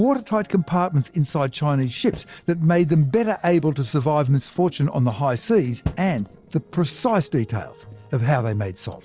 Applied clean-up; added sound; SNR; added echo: neural separator model SepFormer DNS4.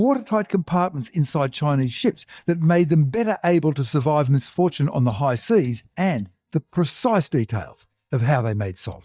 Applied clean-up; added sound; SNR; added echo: neural mask model DeepFilterNet 3.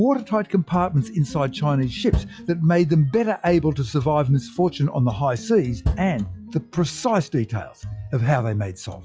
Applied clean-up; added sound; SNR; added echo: classical method log-MMSE.